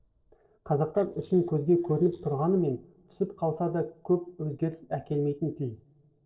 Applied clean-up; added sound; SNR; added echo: neural separator model SepFormer DNS4.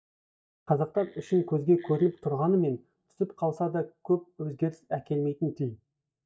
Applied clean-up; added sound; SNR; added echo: neural mask model DeepFilterNet 3.